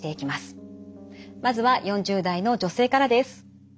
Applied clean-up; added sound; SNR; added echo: none; Piano; 19 dB; none.